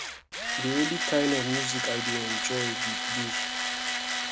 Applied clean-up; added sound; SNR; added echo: none; Tools; -3 dB; none.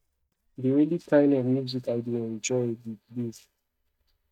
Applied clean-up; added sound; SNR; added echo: neural mask model DeepFilterNet 3.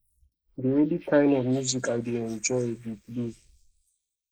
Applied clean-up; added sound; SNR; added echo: neural mask model Resemble Enhance denoiser.